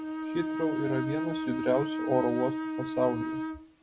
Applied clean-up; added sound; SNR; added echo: none; Bowed string instrument; 1 dB; none.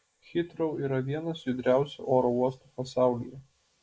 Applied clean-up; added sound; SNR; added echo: neural mask model Resemble Enhance denoiser.